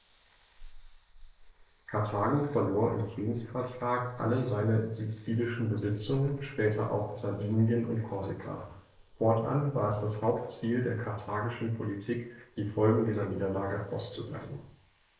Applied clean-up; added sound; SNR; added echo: neural mask model Resemble Enhance denoiser.